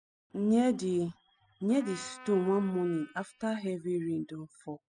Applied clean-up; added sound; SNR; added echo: classical method spectral subtraction.